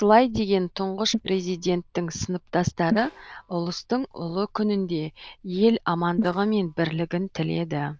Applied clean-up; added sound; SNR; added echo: neural diffusion model UNIVERSE++.